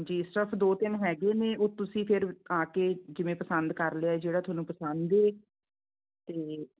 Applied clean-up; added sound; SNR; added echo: none; none; none; none.